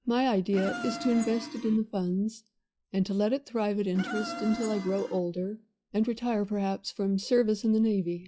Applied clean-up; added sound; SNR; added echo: classical method log-MMSE.